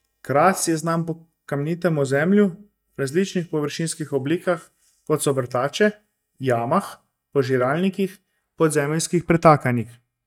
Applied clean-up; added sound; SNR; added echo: neural mask model DeepFilterNet 3.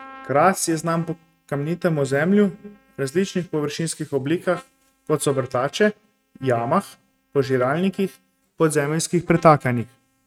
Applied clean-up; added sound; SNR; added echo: neural mask model RNNoise.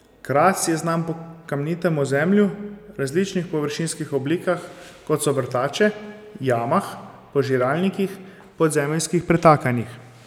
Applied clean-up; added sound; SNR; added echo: none; none; none; none.